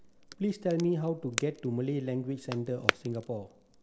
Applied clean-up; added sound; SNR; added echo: none; Crackle; 6 dB; none.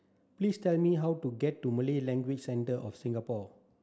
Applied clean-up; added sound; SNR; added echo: none; none; none; none.